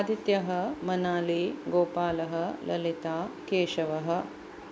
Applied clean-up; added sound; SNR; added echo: none; none; none; none.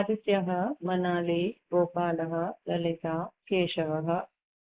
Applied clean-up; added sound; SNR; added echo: neural mask model Resemble Enhance denoiser.